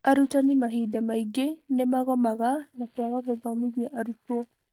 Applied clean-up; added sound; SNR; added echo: neural mask model DeepFilterNet 3.